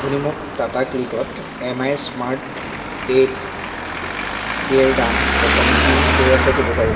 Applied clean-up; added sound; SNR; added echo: none; Traffic noise, roadway noise; 0 dB; reverberation time 2.5 s.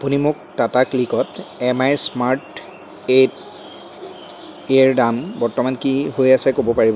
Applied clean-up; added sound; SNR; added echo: none; none; none; none.